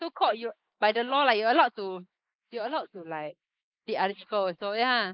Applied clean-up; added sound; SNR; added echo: neural mask model Resemble Enhance denoiser.